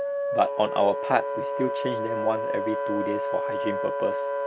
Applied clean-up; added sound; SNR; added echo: none; Wind instrument, woodwind instrument; 0 dB; none.